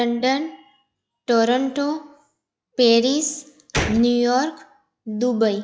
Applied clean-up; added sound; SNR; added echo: classical method log-MMSE.